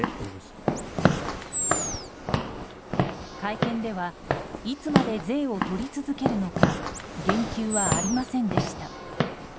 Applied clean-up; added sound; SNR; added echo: none; Walk, footsteps / Siren + Animal; -3 dB; none.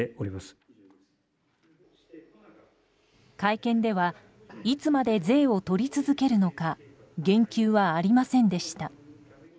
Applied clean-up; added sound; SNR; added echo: none; none; none; none.